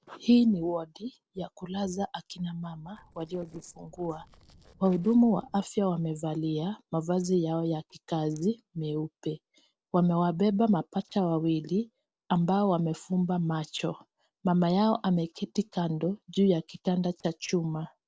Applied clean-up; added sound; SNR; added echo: neural separator model SepFormer DNS4.